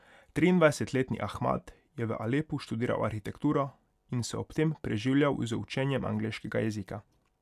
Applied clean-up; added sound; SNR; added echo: none; none; none; none.